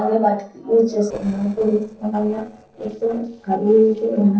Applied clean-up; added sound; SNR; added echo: neural separator model SepFormer DNS4.